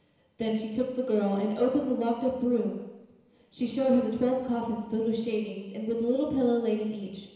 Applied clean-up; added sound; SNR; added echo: none; none; none; reverberation time 1.0 s.